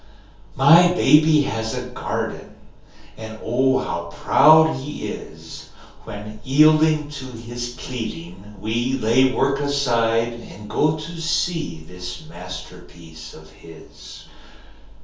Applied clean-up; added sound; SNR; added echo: none; none; none; reverberation time 0.6 s.